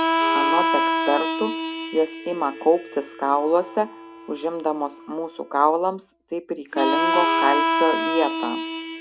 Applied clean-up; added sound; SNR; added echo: none; Harmonica; 0 dB; none.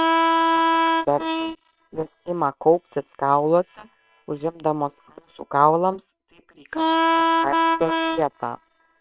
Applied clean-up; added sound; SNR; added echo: neural separator model SepFormer WHAM!.